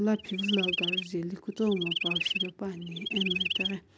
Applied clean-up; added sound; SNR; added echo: none; Chirp, tweet; 1 dB; none.